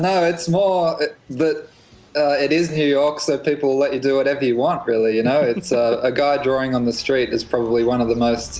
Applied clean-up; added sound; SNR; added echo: none; none; none; none.